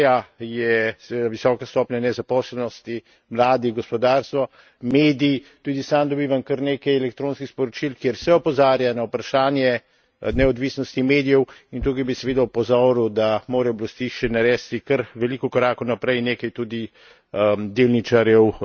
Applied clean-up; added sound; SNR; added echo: neural mask model RNNoise.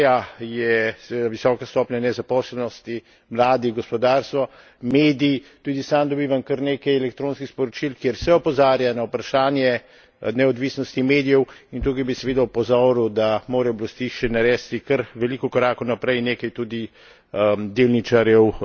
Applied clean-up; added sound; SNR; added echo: none; none; none; none.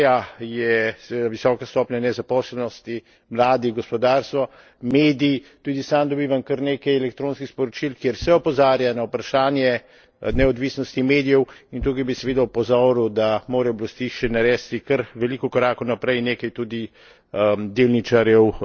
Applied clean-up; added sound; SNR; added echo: neural separator model SepFormer DNS4.